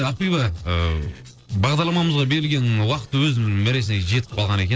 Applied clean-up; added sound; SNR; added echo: neural separator model SepFormer DNS4.